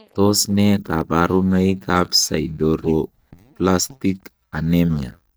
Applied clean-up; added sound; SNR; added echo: neural mask model DeepFilterNet 3.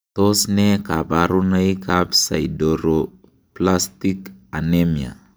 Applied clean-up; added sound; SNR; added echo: none; none; none; none.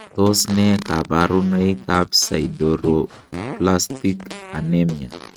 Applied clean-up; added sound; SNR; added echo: neural mask model RNNoise.